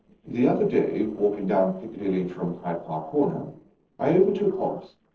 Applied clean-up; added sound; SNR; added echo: neural separator model SepFormer DNS4.